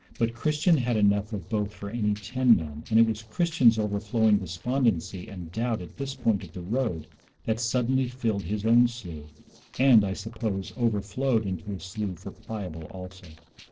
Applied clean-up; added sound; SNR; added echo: neural separator model SepFormer DNS4.